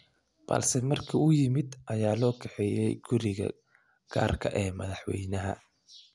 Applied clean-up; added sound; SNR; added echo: none; none; none; none.